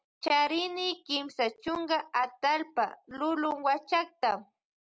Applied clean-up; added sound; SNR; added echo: none; none; none; none.